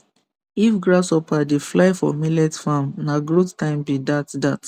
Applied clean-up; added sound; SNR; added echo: none; none; none; none.